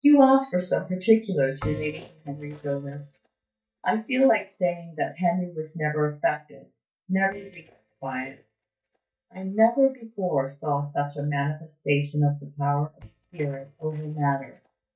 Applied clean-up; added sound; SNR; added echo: neural mask model DeepFilterNet 3.